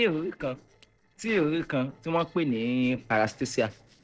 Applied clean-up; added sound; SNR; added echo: neural separator model SepFormer DNS4.